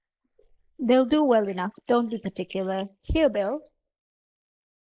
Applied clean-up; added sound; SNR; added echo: neural mask model Resemble Enhance denoiser.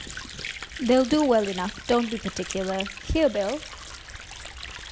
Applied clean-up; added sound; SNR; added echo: none; Sink (filling or washing) / Water; 12 dB; none.